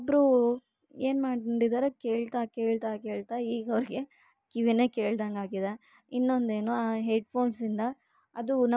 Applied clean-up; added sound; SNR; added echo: none; none; none; none.